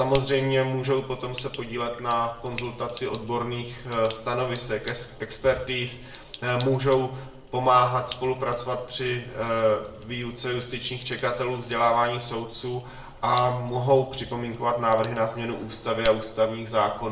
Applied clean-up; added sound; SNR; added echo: none; Sink (filling or washing); 18 dB; reverberation time 0.6 s.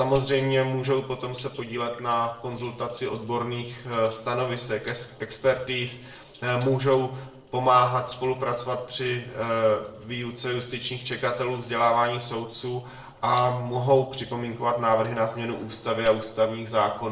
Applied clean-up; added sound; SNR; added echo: neural separator model SepFormer DNS4.